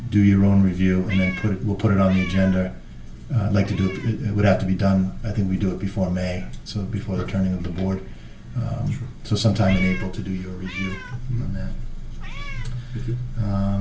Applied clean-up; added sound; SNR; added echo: none; Meow; 19 dB; reverberation time 0.3 s.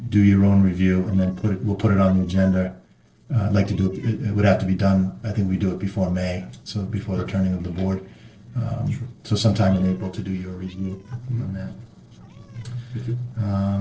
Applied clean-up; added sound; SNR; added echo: neural separator model SepFormer DNS4.